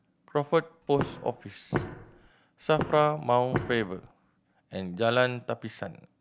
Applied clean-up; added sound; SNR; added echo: none; Walk, footsteps; 6 dB; none.